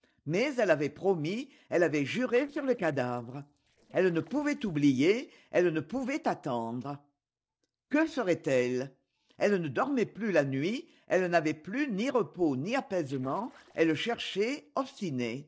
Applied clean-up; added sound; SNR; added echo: neural separator model SepFormer DNS4.